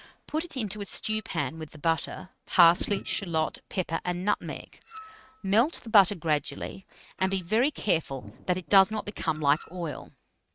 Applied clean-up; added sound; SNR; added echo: neural mask model RNNoise.